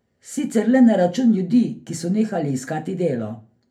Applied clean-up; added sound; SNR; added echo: none; none; none; reverberation time 0.3 s.